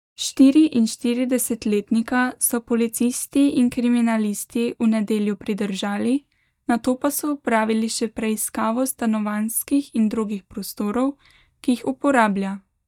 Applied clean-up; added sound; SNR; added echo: neural mask model DeepFilterNet 3.